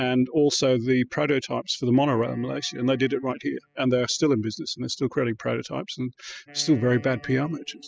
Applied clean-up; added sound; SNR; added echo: classical method spectral subtraction.